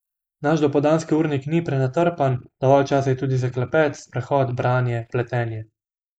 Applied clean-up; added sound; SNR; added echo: neural mask model Resemble Enhance denoiser.